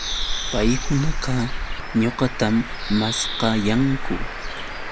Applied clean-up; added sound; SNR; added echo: none; Bird; 2 dB; none.